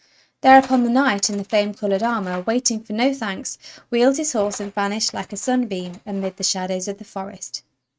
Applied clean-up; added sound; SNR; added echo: neural mask model RNNoise.